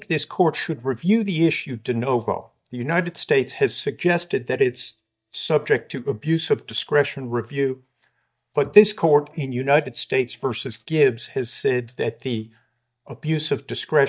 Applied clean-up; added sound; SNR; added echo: neural mask model DeepFilterNet 3.